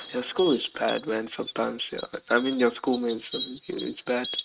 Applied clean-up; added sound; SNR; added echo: neural mask model RNNoise.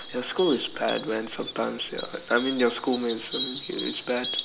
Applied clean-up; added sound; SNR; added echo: none; Fowl; 7 dB; none.